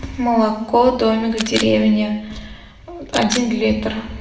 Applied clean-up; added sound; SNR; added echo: none; Camera; 14 dB; reverberation time 0.8 s.